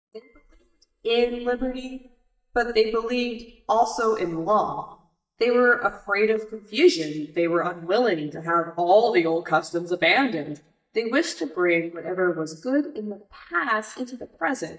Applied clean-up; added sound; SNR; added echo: neural mask model DeepFilterNet 3.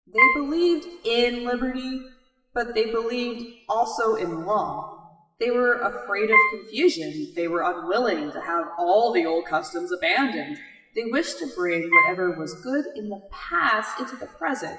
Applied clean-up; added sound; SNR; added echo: classical method WPE with log-MMSE.